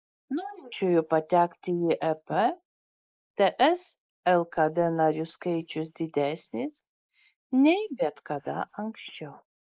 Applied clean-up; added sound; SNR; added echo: neural mask model Resemble Enhance denoiser.